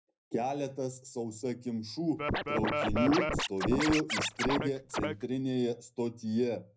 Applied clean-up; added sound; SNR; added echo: none; Scratching (performance technique); -1 dB; reverberation time 0.4 s.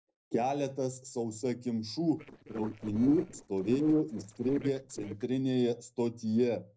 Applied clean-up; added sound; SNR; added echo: neural separator model SepFormer DNS4.